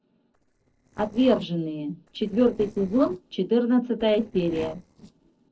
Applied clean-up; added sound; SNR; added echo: neural separator model SepFormer DNS4.